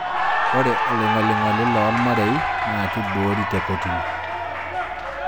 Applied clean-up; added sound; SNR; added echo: none; Cheering; -2 dB; none.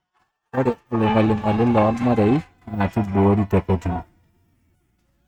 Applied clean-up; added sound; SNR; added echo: neural mask model RNNoise.